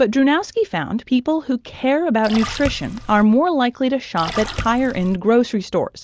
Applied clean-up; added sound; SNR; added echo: none; Splash, splatter; 11 dB; none.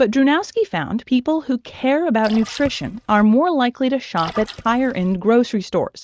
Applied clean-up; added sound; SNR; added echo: neural mask model RNNoise.